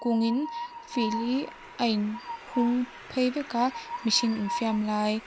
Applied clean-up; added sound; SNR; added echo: none; Train; 10 dB; none.